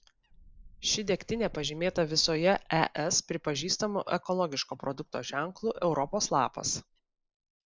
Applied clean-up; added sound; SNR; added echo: neural mask model Resemble Enhance denoiser.